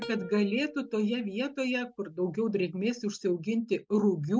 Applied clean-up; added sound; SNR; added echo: neural mask model RNNoise.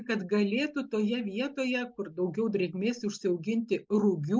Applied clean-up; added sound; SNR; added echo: neural mask model Resemble Enhance denoiser.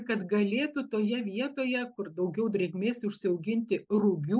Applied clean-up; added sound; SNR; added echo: none; none; none; none.